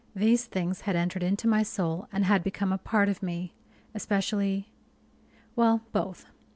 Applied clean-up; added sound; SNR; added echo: none; none; none; none.